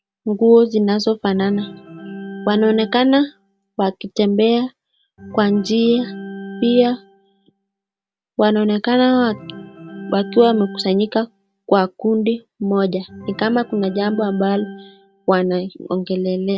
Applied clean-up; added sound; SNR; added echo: none; Organ; 17 dB; none.